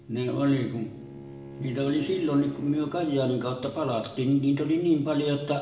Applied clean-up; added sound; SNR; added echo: none; Bowed string instrument; 17 dB; reverberation time 0.9 s.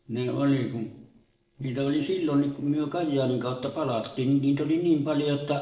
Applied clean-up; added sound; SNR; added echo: neural separator model SepFormer DNS4.